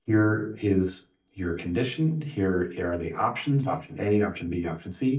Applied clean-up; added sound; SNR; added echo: neural mask model DeepFilterNet 3.